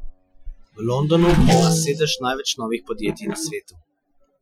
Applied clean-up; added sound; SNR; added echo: classical method Wiener filter.